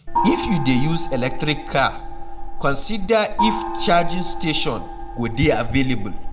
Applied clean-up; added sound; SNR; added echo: none; Gong; 2 dB; reverberation time 0.5 s.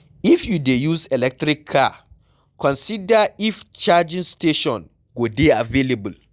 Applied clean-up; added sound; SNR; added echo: none; none; none; none.